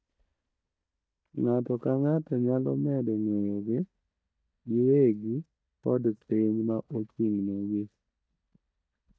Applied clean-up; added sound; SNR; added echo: neural mask model DeepFilterNet 3.